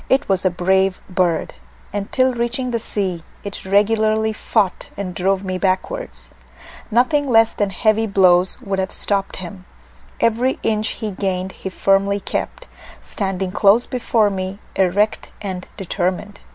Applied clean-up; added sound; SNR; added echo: none; none; none; none.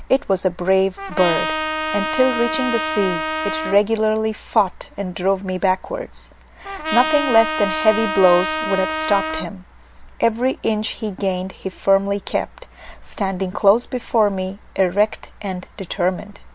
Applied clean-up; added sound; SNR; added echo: none; Trumpet; 4 dB; none.